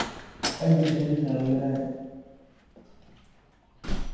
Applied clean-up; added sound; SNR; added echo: none; Slam; 7 dB; reverberation time 1.2 s.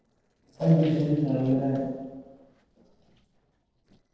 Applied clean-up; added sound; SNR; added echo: neural separator model SepFormer DNS4.